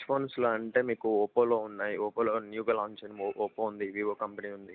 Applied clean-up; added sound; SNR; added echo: none; none; none; none.